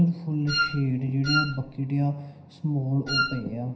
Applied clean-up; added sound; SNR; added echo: none; Wind instrument, woodwind instrument; 2 dB; reverberation time 0.9 s.